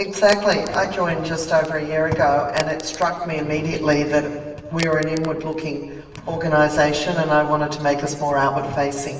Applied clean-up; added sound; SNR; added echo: none; Crack; 17 dB; reverberation time 1.4 s.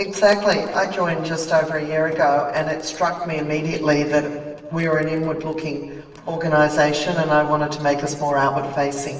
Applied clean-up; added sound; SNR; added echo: neural separator model SepFormer DNS4.